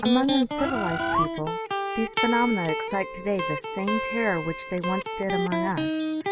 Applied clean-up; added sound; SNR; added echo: none; Bird + Electric guitar; 1 dB; none.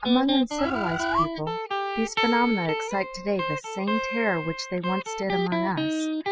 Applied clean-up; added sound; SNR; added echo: classical method Wiener filter.